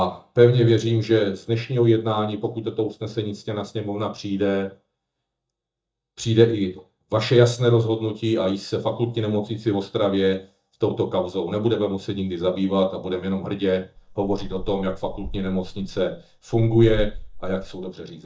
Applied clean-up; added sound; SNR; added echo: neural mask model DeepFilterNet 3.